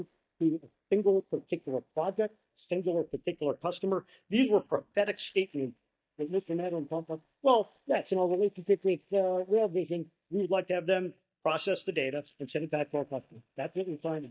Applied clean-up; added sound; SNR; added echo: neural mask model DeepFilterNet 3.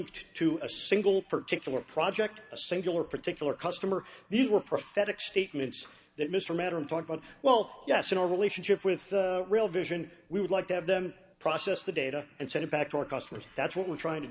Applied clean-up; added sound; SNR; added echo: none; none; none; none.